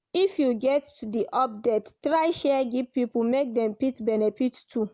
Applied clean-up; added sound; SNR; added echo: none; none; none; none.